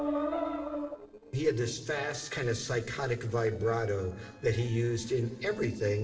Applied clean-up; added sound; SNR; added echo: neural separator model SepFormer DNS4.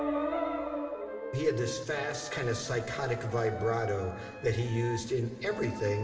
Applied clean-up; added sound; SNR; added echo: none; Wind instrument, woodwind instrument; 12 dB; reverberation time 2.3 s.